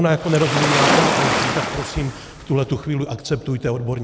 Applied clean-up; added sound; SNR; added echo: none; Waves, surf; 0 dB; none.